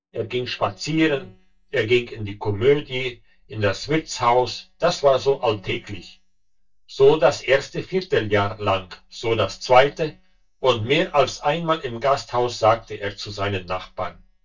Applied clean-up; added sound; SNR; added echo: neural mask model DeepFilterNet 3.